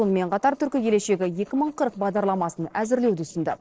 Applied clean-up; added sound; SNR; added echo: neural separator model SepFormer DNS4.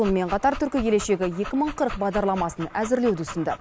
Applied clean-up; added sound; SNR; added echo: none; Dog; 13 dB; none.